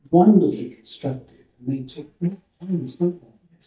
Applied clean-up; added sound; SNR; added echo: neural mask model DeepFilterNet 3.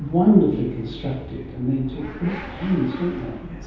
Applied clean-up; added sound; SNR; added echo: none; Motorcycle / Accelerating, revving, vroom; 14 dB; reverberation time 0.8 s.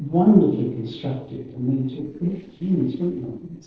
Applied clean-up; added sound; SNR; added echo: neural separator model SepFormer DNS4.